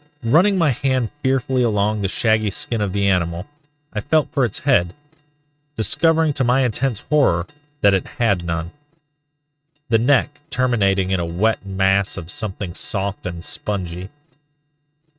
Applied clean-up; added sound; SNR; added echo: neural mask model RNNoise.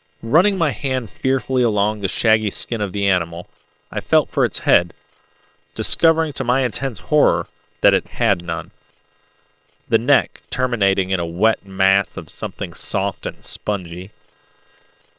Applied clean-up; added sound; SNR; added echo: neural separator model SepFormer WHAM!.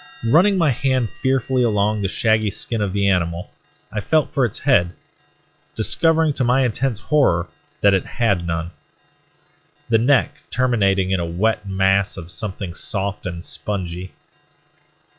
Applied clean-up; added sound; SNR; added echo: classical method log-MMSE.